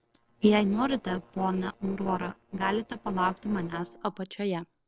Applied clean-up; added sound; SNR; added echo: neural separator model SepFormer DNS4.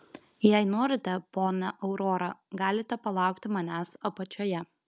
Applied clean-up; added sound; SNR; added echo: none; none; none; none.